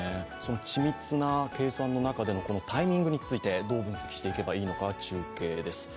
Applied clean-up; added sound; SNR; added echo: none; Piano; 18 dB; none.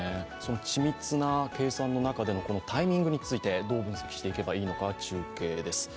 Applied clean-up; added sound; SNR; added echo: none; none; none; none.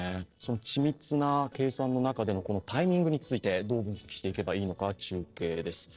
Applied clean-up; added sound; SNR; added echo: neural separator model SepFormer DNS4.